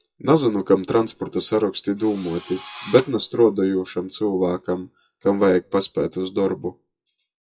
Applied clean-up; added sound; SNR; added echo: classical method WPE with log-MMSE.